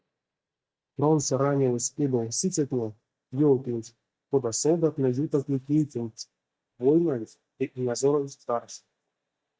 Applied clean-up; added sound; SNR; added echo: neural mask model DeepFilterNet 3.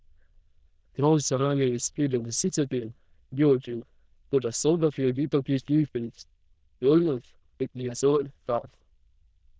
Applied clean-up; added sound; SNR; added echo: neural diffusion model UNIVERSE++.